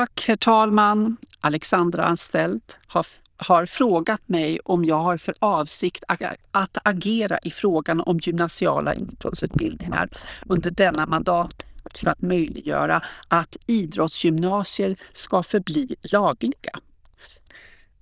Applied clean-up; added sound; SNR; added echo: neural diffusion model UNIVERSE++.